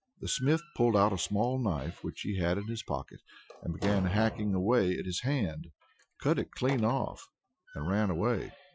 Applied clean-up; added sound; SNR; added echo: classical method Wiener filter.